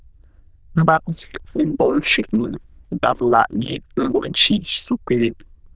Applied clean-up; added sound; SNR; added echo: neural diffusion model UNIVERSE++.